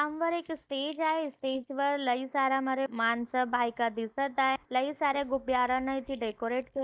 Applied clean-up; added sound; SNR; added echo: neural mask model DeepFilterNet 3.